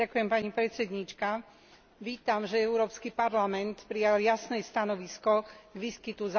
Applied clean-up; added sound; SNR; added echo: none; none; none; none.